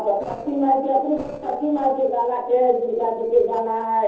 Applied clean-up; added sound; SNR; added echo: neural separator model SepFormer DNS4.